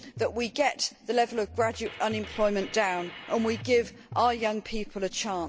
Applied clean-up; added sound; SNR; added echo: none; Drum kit; 16 dB; none.